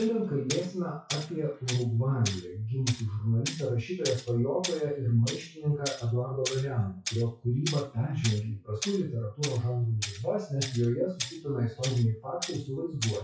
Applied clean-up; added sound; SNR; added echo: classical method WPE with log-MMSE.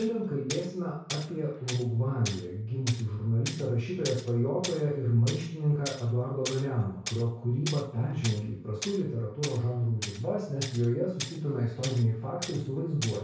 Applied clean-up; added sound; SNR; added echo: none; Tools; 13 dB; reverberation time 0.6 s.